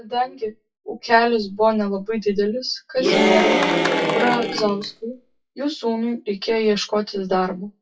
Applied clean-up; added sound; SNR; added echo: classical method WPE with log-MMSE.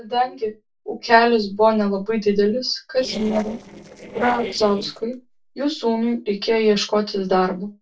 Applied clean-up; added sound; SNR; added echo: neural separator model SepFormer DNS4.